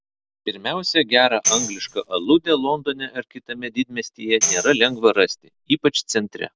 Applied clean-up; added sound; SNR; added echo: none; Tambourine; 6 dB; none.